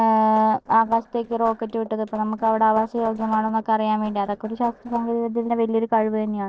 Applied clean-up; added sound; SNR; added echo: neural separator model SepFormer DNS4.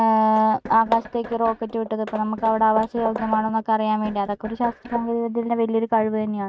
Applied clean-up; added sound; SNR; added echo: neural mask model RNNoise.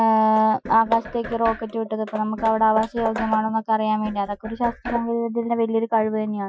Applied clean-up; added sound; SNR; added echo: classical method Wiener filter.